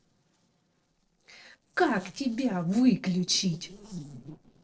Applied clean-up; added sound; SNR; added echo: neural separator model SepFormer DNS4.